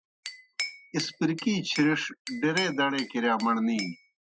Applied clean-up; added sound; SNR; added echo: classical method Wiener filter.